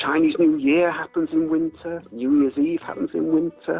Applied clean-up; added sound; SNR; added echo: none; none; none; none.